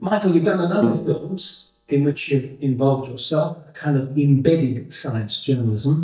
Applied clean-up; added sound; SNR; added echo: neural mask model DeepFilterNet 3.